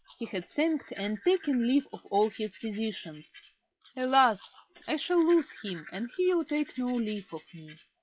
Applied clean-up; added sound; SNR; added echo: classical method log-MMSE.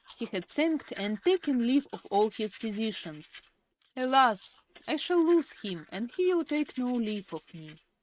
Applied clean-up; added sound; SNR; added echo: neural mask model RNNoise.